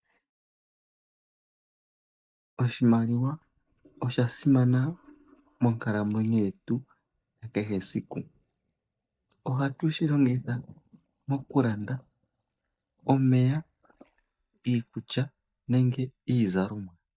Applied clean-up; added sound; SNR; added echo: neural mask model DeepFilterNet 3.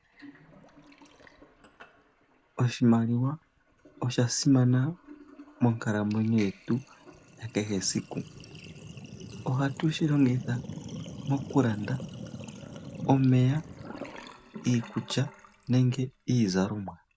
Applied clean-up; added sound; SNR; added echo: none; Sink (filling or washing); 16 dB; none.